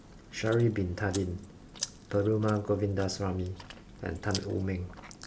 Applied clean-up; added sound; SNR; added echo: none; Chewing, mastication; 15 dB; none.